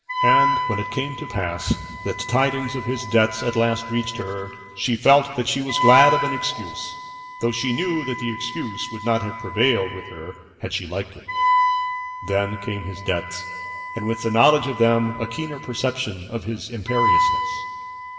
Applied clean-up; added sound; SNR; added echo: none; Wind instrument, woodwind instrument; 3 dB; reverberation time 2.0 s.